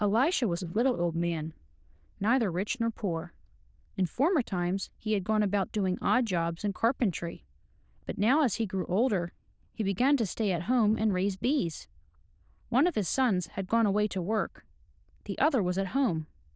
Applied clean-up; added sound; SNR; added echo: neural diffusion model UNIVERSE++.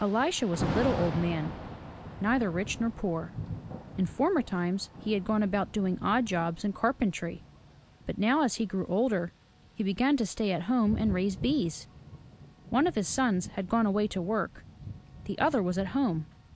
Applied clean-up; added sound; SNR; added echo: none; Thunder / Rain; 12 dB; none.